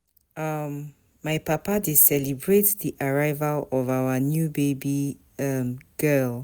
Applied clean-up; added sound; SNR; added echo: none; none; none; none.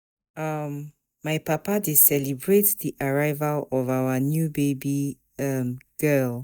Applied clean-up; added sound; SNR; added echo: neural mask model DeepFilterNet 3.